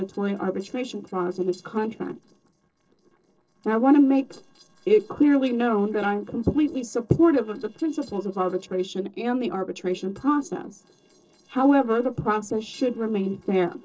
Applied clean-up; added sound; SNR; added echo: neural separator model SepFormer DNS4.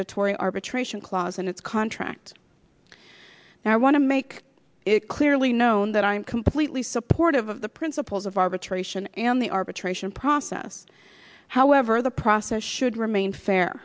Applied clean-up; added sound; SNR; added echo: none; none; none; none.